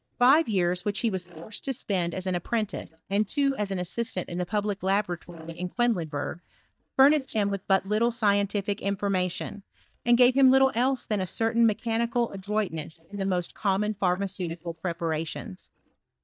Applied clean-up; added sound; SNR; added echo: neural mask model DeepFilterNet 3.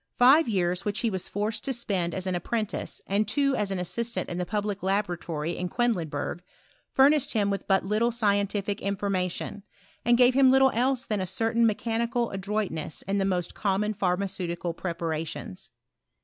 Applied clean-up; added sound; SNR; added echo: none; none; none; none.